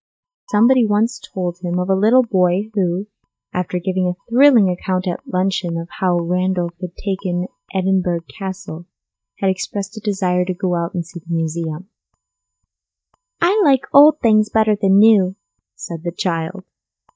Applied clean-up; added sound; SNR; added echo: neural mask model DeepFilterNet 3.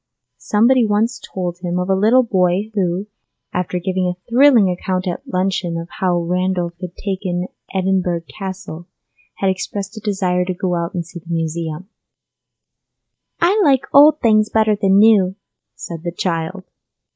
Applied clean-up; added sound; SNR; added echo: neural mask model Resemble Enhance denoiser.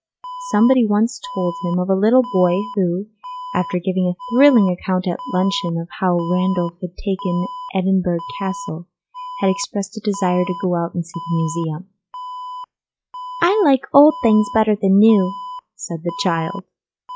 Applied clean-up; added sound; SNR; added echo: classical method log-MMSE.